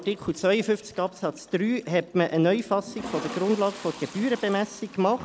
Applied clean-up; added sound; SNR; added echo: none; Toilet flush; 17 dB; none.